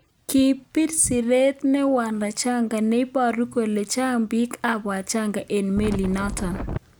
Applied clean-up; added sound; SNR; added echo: none; Wind; 7 dB; none.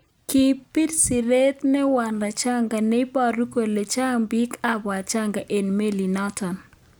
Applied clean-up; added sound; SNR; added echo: none; none; none; none.